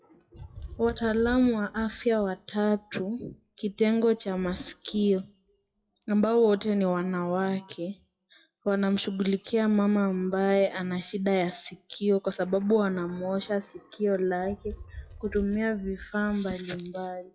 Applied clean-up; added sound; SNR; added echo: classical method WPE with log-MMSE.